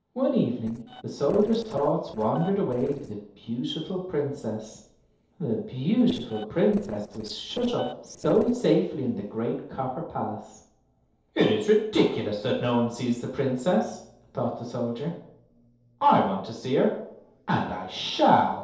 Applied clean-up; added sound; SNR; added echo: neural separator model SepFormer DNS4.